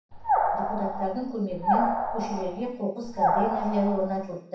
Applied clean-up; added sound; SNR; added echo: none; Animal; -2 dB; reverberation time 0.6 s.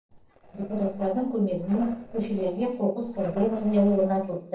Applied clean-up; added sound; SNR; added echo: neural separator model SepFormer DNS4.